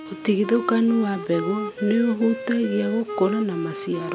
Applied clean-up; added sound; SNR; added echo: none; Wind instrument, woodwind instrument; 10 dB; none.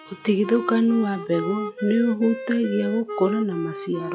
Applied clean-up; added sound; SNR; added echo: classical method log-MMSE.